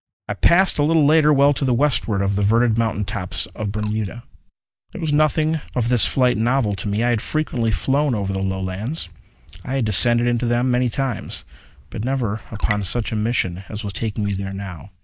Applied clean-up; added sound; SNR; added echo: neural mask model DeepFilterNet 3.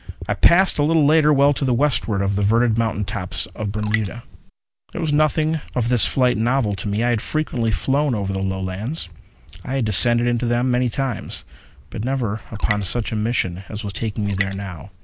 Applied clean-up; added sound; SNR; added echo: neural mask model Resemble Enhance denoiser.